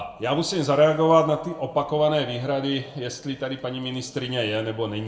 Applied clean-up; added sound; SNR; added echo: none; none; none; reverberation time 0.5 s.